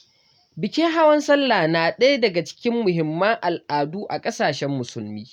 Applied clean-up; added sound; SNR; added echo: none; none; none; none.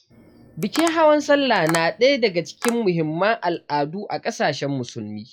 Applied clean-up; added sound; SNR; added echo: classical method log-MMSE.